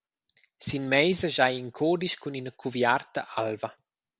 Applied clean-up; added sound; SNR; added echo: none; none; none; none.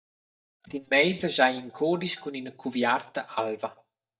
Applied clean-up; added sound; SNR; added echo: neural mask model DeepFilterNet 3.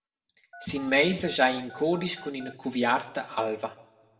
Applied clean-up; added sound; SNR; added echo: none; Telephone; 19 dB; reverberation time 1.2 s.